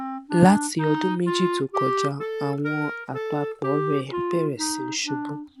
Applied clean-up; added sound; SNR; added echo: none; Wind instrument, woodwind instrument; 3 dB; none.